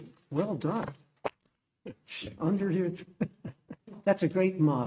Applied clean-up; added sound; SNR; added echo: neural mask model RNNoise.